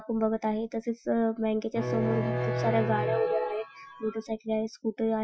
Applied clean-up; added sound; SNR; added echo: classical method Wiener filter.